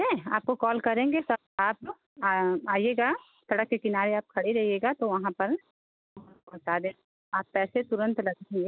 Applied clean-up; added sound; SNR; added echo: none; none; none; none.